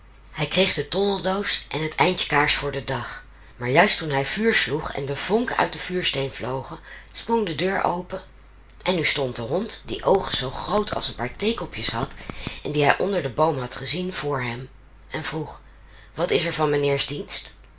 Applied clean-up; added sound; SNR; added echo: none; Typing; 12 dB; reverberation time 0.3 s.